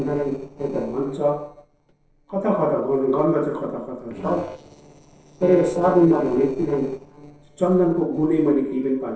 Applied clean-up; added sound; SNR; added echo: neural separator model SepFormer DNS4.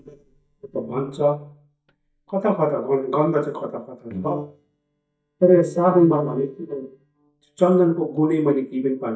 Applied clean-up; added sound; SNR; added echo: neural mask model DeepFilterNet 3.